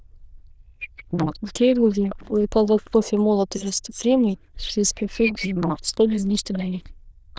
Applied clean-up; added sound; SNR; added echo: neural diffusion model UNIVERSE++.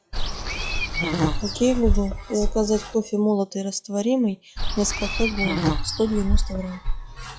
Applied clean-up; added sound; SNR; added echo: classical method log-MMSE.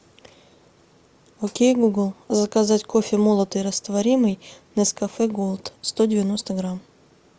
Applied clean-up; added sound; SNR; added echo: none; none; none; none.